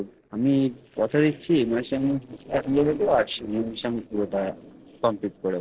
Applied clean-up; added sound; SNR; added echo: neural separator model SepFormer DNS4.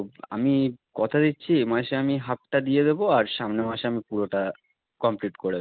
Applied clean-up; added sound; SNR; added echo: none; none; none; none.